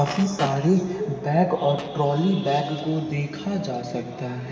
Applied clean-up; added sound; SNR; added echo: none; Fart; 14 dB; reverberation time 2.1 s.